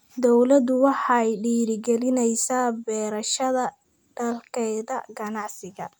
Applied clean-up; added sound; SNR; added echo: none; none; none; none.